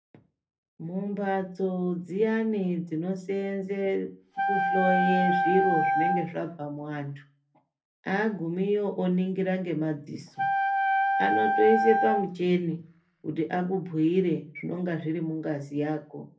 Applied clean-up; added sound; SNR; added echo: none; Wind instrument, woodwind instrument; -1 dB; reverberation time 0.3 s.